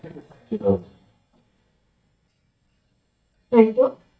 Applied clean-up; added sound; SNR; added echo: neural mask model DeepFilterNet 3.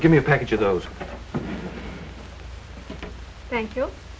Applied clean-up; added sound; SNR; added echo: none; none; none; none.